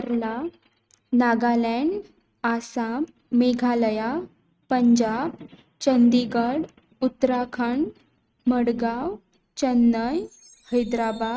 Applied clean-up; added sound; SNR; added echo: neural mask model RNNoise.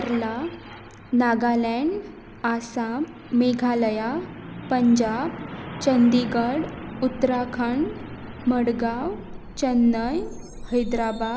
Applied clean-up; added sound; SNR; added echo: none; Truck; 13 dB; none.